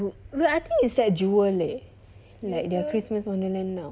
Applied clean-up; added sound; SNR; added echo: none; none; none; none.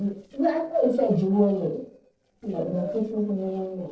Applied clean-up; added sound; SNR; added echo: neural separator model SepFormer DNS4.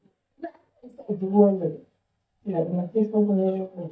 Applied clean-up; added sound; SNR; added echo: neural mask model DeepFilterNet 3.